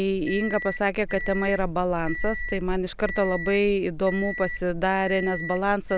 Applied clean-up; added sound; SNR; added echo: none; Microwave oven; 11 dB; none.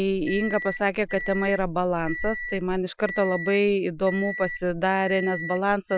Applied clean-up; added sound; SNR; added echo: classical method Wiener filter.